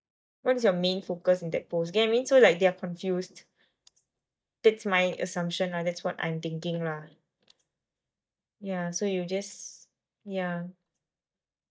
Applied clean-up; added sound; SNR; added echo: neural mask model DeepFilterNet 3.